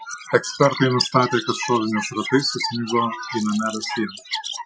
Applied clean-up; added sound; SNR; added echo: classical method Wiener filter.